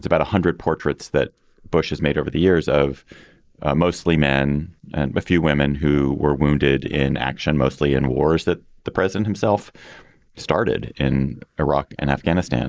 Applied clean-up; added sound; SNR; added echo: neural mask model Resemble Enhance denoiser.